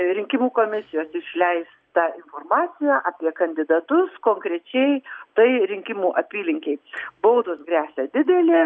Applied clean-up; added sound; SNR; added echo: none; none; none; none.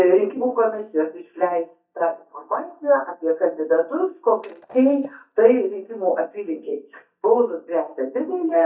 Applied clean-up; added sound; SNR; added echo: neural mask model DeepFilterNet 3.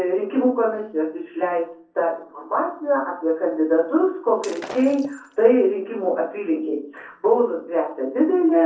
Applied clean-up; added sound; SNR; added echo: neural separator model SepFormer DNS4.